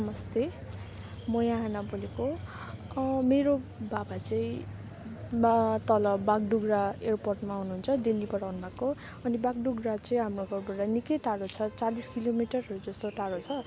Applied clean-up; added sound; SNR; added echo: none; none; none; none.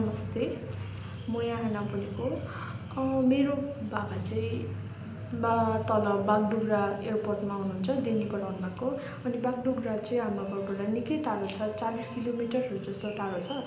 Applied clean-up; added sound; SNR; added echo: none; none; none; reverberation time 0.8 s.